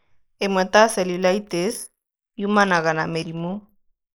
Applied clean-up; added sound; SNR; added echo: neural mask model Resemble Enhance denoiser.